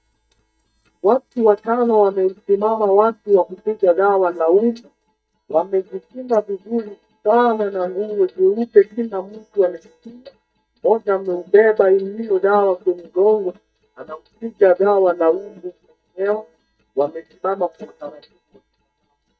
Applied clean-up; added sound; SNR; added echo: neural mask model DeepFilterNet 3.